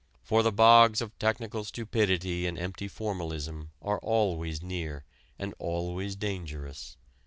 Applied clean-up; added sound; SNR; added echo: none; none; none; none.